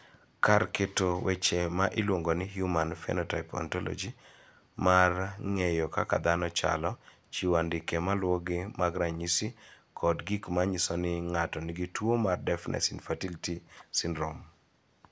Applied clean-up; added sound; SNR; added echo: none; none; none; none.